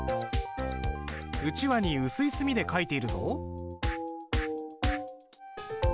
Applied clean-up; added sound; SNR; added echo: none; Wind instrument, woodwind instrument; 15 dB; none.